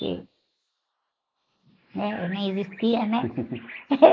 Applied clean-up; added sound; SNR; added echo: neural mask model Resemble Enhance denoiser.